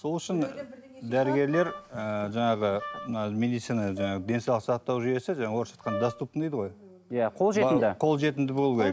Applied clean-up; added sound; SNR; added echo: none; Brass instrument + Wind instrument, woodwind instrument; 14 dB; none.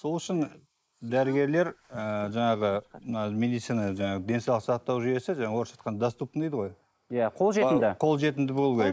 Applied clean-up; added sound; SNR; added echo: neural mask model Resemble Enhance denoiser.